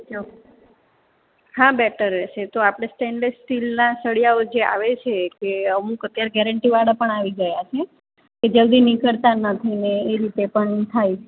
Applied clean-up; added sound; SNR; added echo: none; none; none; none.